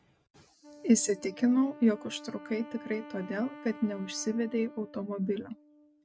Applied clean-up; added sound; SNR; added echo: none; Wind instrument, woodwind instrument; 18 dB; none.